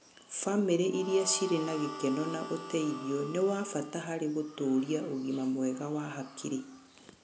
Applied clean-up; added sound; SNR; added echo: none; Harmonica; 12 dB; none.